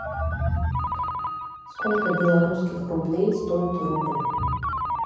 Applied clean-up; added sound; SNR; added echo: none; Ringtone; 5 dB; reverberation time 1.1 s.